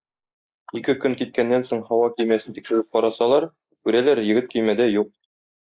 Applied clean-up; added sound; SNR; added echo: neural mask model Resemble Enhance denoiser.